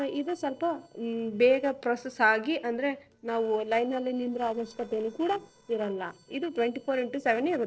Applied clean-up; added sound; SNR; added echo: neural separator model SepFormer DNS4.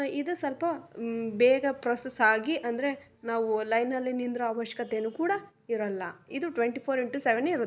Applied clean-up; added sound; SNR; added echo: none; none; none; none.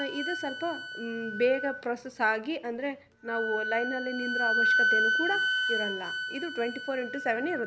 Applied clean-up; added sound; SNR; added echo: none; Wind instrument, woodwind instrument; -1 dB; none.